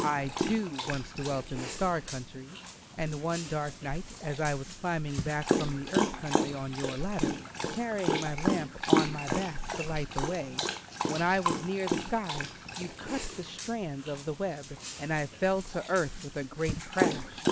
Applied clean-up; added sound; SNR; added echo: none; Dog; 1 dB; none.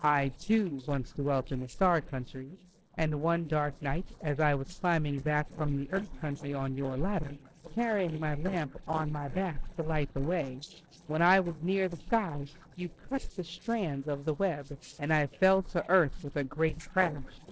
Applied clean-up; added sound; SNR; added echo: neural separator model SepFormer DNS4.